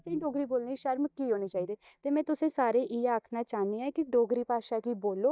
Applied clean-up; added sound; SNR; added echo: neural mask model DeepFilterNet 3.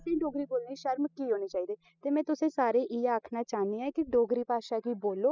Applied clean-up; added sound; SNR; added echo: classical method spectral subtraction.